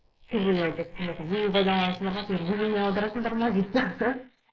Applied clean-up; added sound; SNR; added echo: neural mask model Resemble Enhance denoiser.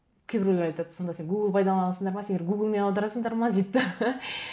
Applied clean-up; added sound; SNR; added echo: none; none; none; none.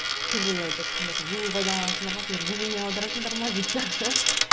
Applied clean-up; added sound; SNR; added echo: none; Coin (dropping); -5 dB; none.